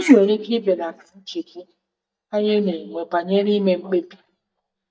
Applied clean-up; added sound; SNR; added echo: neural mask model DeepFilterNet 3.